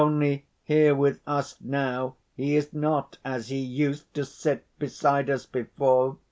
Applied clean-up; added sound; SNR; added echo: none; none; none; none.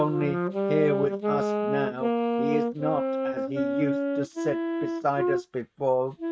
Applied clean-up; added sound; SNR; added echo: neural mask model RNNoise.